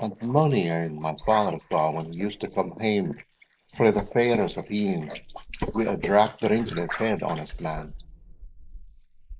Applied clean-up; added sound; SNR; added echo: neural mask model Resemble Enhance denoiser.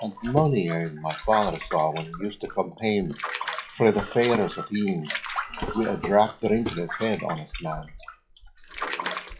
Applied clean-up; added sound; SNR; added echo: classical method log-MMSE.